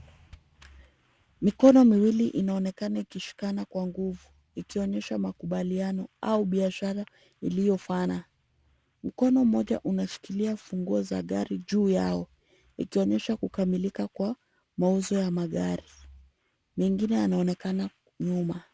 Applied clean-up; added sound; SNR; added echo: none; none; none; none.